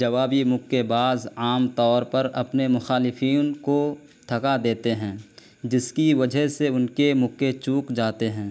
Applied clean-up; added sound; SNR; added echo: none; none; none; none.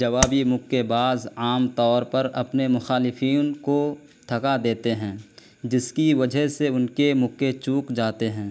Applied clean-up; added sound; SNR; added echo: none; Tap; 1 dB; none.